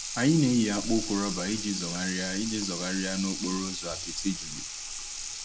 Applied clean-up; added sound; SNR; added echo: none; Sink (filling or washing) / Water tap, faucet; 6 dB; none.